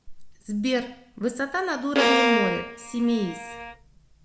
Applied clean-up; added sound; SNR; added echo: none; Bowed string instrument; -2 dB; none.